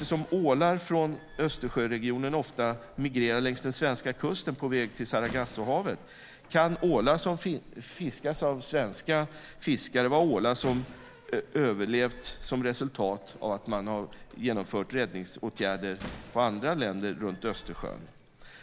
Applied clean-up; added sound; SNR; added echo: none; Slam; 18 dB; none.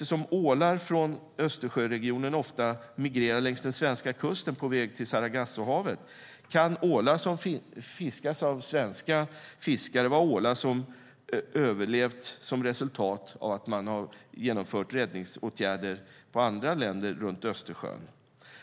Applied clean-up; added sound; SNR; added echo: none; none; none; none.